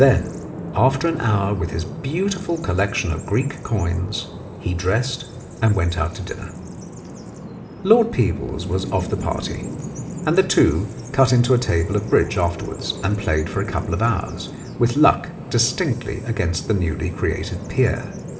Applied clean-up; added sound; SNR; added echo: none; Bird vocalization, bird call, bird song; 11 dB; reverberation time 2.7 s.